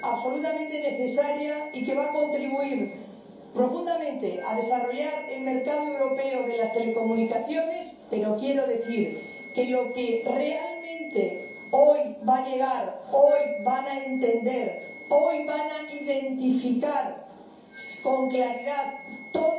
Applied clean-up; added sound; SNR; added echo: none; Wind instrument, woodwind instrument; 18 dB; reverberation time 2.8 s.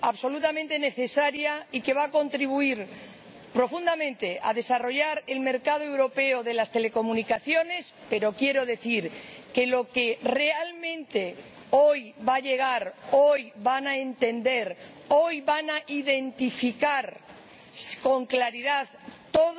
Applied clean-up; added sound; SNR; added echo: none; none; none; none.